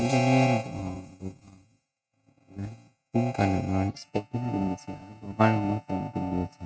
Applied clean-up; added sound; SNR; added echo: neural mask model RNNoise.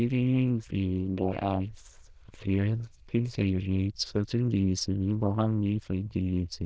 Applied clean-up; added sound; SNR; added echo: neural diffusion model UNIVERSE++.